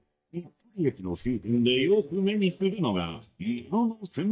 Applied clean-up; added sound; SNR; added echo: neural mask model DeepFilterNet 3.